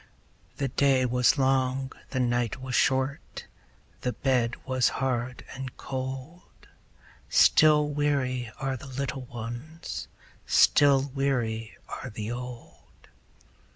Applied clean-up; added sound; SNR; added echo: none; none; none; none.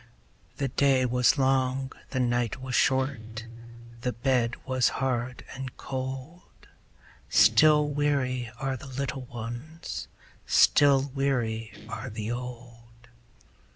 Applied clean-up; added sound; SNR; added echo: none; Guitar; 18 dB; none.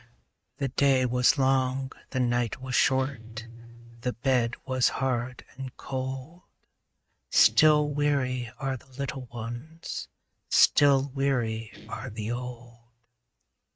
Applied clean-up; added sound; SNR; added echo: neural mask model RNNoise.